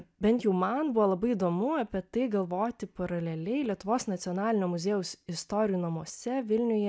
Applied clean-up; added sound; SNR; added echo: none; none; none; none.